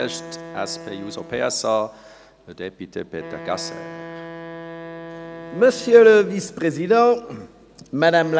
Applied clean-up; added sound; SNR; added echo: none; Wind instrument, woodwind instrument; 17 dB; none.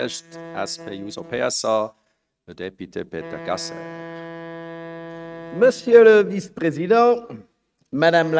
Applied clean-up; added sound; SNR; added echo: neural mask model RNNoise.